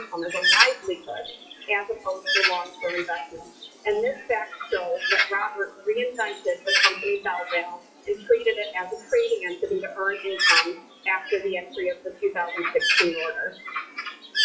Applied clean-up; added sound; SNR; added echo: classical method WPE with log-MMSE.